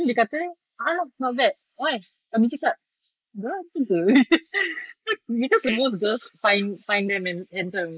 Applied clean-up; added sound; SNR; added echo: neural mask model Resemble Enhance denoiser.